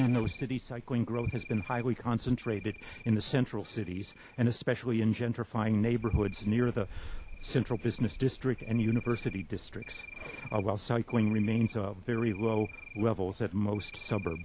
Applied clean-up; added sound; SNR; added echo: none; Cricket; 16 dB; none.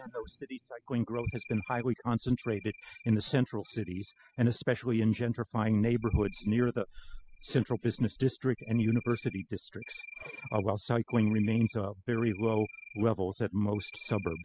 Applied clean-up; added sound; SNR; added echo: classical method spectral subtraction.